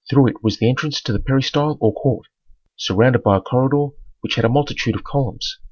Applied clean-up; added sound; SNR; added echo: none; none; none; none.